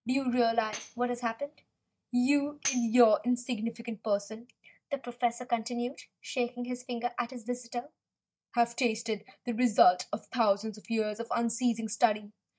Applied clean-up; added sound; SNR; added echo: neural mask model DeepFilterNet 3.